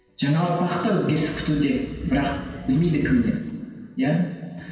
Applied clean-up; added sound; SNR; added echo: none; Animal; 14 dB; reverberation time 2.1 s.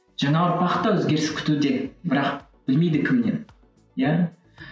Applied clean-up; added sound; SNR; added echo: none; none; none; none.